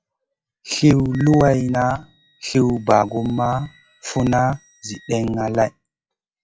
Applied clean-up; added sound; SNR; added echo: classical method log-MMSE.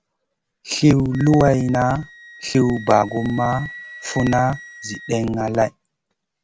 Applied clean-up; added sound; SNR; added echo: none; Wind instrument, woodwind instrument; 19 dB; none.